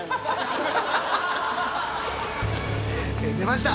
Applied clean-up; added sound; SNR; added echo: none; Organ + Rain; 13 dB; none.